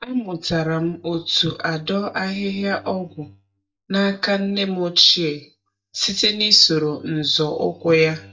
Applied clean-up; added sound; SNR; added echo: neural mask model DeepFilterNet 3.